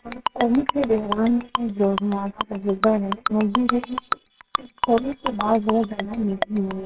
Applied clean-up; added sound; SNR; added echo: neural separator model SepFormer WHAMR!.